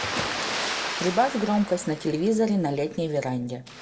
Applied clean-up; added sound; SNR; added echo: none; Water; 7 dB; reverberation time 1.1 s.